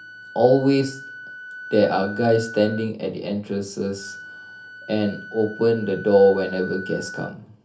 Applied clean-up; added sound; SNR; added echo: none; Wind instrument, woodwind instrument; 15 dB; reverberation time 0.3 s.